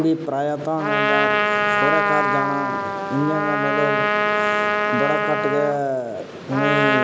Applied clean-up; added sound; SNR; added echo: none; Trumpet; -3 dB; none.